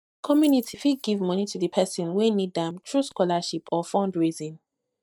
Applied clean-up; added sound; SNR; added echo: neural mask model DeepFilterNet 3.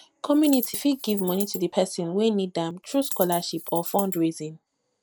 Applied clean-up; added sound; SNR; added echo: none; Coin (dropping); 9 dB; none.